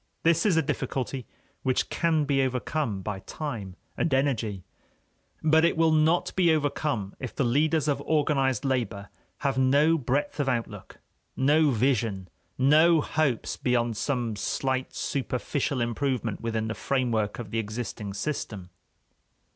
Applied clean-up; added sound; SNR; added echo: none; none; none; none.